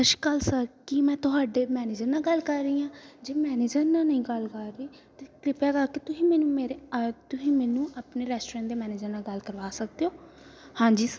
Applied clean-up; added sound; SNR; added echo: none; none; none; none.